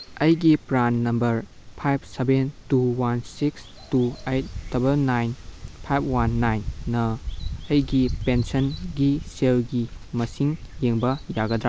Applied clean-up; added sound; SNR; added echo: none; none; none; none.